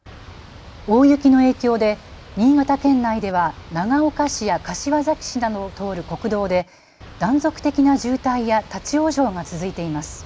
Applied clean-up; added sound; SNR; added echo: none; Boat, Water vehicle; 19 dB; none.